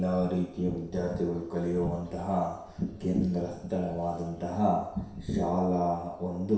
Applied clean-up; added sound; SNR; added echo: none; none; none; reverberation time 0.7 s.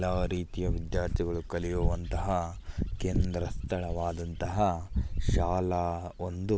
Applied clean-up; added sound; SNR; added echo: none; none; none; none.